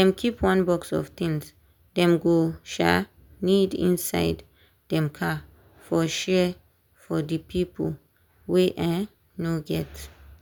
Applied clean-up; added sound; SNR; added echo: none; none; none; none.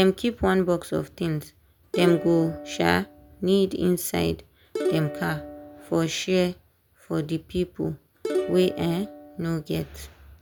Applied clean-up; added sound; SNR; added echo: none; Plucked string instrument; 7 dB; none.